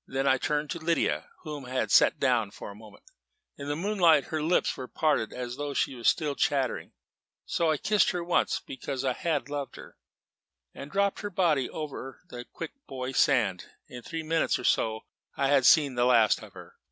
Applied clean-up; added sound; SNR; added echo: none; none; none; none.